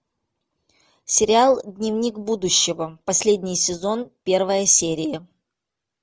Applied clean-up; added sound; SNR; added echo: none; none; none; none.